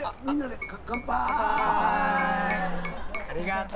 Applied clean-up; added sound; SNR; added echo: none; Bird + Tap; 7 dB; none.